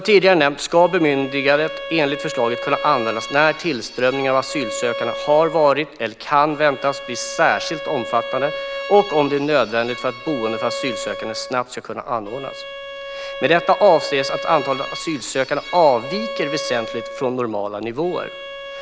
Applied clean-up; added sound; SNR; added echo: none; Bowed string instrument; 11 dB; none.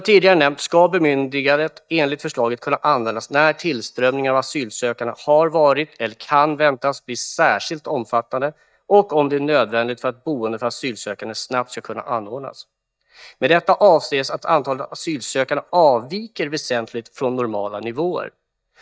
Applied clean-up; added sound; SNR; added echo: neural mask model DeepFilterNet 3.